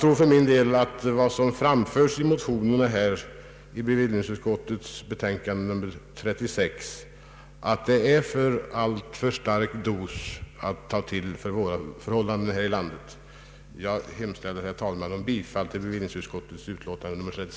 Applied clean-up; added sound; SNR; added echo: none; none; none; none.